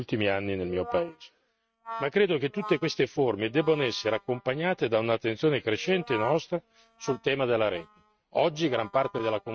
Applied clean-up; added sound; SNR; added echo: neural mask model RNNoise.